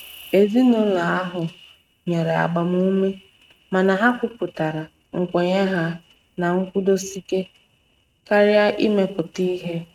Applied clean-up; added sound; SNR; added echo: neural mask model RNNoise.